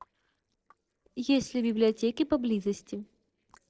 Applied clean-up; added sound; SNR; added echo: neural separator model SepFormer DNS4.